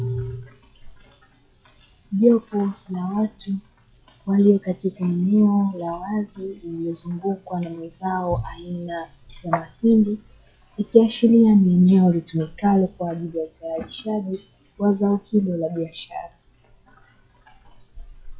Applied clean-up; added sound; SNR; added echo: classical method log-MMSE.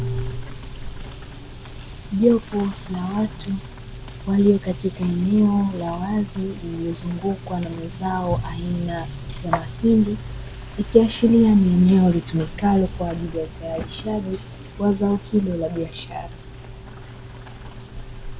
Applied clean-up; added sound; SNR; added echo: none; Motor vehicle (road) / Rain; 13 dB; none.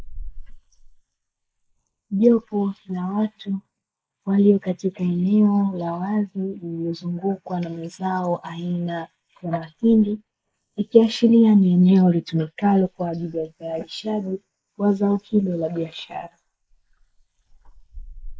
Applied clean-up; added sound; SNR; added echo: neural mask model Resemble Enhance denoiser.